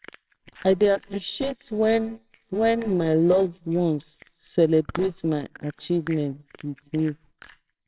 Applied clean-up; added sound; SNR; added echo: neural separator model SepFormer WHAMR!.